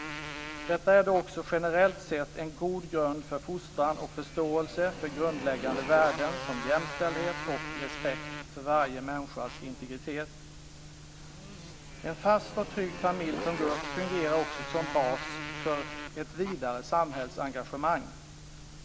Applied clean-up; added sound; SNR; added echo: none; Motorcycle; 10 dB; none.